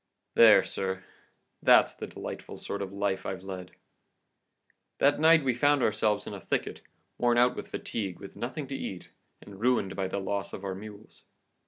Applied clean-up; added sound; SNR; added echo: none; none; none; none.